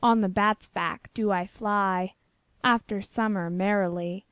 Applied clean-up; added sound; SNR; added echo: none; none; none; none.